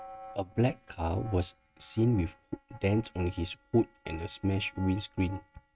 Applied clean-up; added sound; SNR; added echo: neural mask model RNNoise.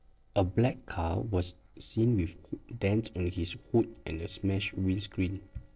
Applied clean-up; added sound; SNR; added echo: neural separator model SepFormer DNS4.